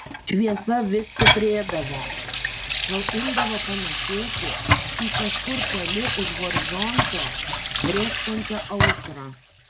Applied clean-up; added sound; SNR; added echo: none; Sink (filling or washing) / Water tap, faucet; -4 dB; none.